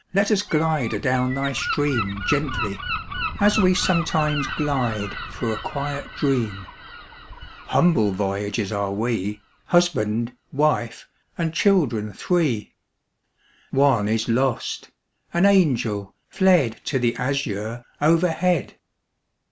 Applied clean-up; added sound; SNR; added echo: none; Gull, seagull; 12 dB; none.